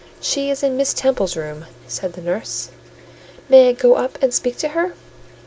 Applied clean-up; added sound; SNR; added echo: none; none; none; none.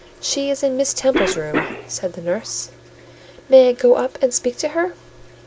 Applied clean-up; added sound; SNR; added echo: none; Cough; 11 dB; none.